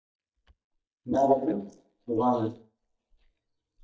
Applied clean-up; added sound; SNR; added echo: neural mask model DeepFilterNet 3.